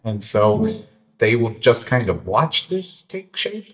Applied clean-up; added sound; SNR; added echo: neural mask model DeepFilterNet 3.